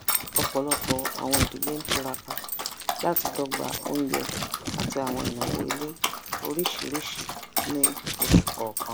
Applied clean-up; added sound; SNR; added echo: none; Dog + Scissors; -4 dB; none.